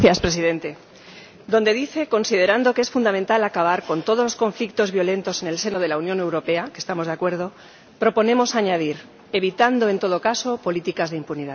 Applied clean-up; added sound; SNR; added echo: none; none; none; none.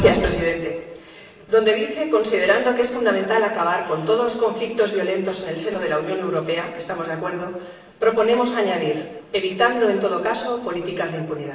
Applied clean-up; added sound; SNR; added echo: none; none; none; reverberation time 1.0 s.